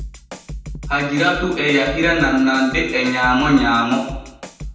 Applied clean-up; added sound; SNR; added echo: none; Drum kit; 13 dB; reverberation time 0.9 s.